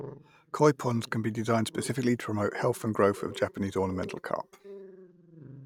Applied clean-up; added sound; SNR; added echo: neural mask model RNNoise.